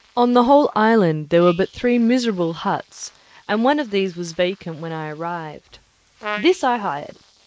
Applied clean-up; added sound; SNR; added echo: neural mask model Resemble Enhance denoiser.